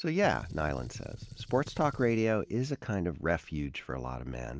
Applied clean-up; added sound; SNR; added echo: none; Gunshot, gunfire; 14 dB; none.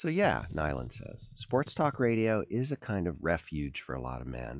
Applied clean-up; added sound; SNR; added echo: classical method log-MMSE.